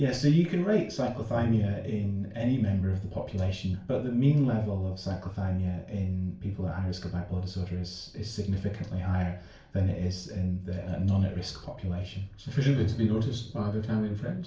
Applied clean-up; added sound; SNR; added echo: none; Drum; 17 dB; reverberation time 0.4 s.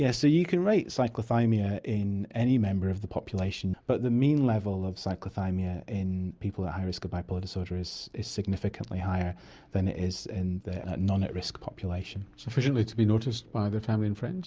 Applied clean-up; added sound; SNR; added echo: none; none; none; none.